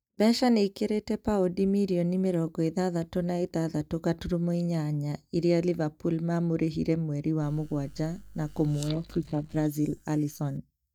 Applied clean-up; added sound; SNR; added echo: neural mask model DeepFilterNet 3.